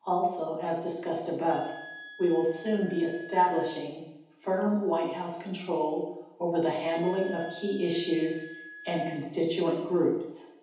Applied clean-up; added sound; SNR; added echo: none; Wind instrument, woodwind instrument; 18 dB; reverberation time 0.8 s.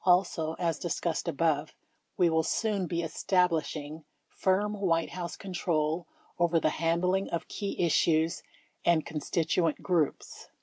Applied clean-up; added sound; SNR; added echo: none; none; none; none.